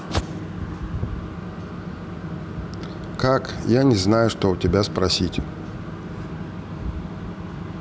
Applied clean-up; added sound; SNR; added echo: none; none; none; none.